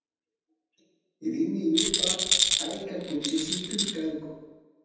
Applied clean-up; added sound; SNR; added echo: none; Rattle; -4 dB; reverberation time 1.1 s.